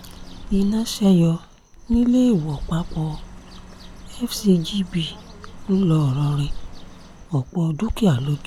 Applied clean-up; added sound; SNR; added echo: none; Bird; 12 dB; none.